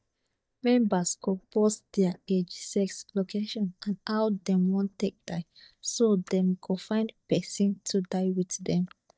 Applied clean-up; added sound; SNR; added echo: neural mask model DeepFilterNet 3.